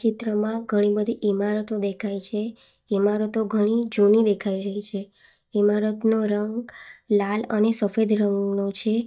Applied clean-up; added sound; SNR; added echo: neural mask model DeepFilterNet 3.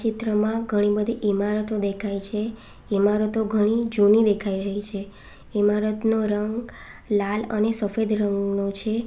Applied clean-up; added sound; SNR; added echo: none; none; none; none.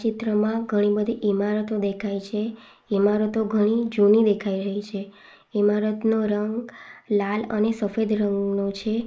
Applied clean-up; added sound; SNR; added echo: neural mask model Resemble Enhance denoiser.